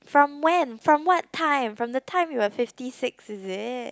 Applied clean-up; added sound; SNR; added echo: none; none; none; none.